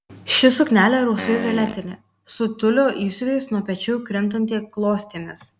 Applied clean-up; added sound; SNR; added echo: none; Fart; 9 dB; none.